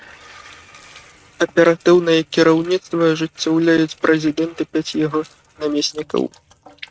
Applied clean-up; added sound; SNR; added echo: neural mask model RNNoise.